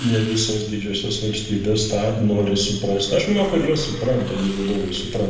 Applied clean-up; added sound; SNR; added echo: none; Hiss; 14 dB; reverberation time 0.9 s.